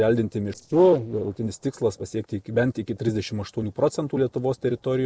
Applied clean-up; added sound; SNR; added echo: neural separator model SepFormer DNS4.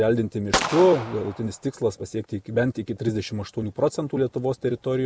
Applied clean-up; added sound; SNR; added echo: none; Gunshot, gunfire; 5 dB; none.